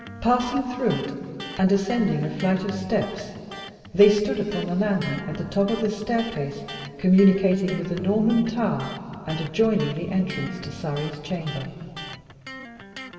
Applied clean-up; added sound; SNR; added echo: none; Electric guitar; 16 dB; reverberation time 2.5 s.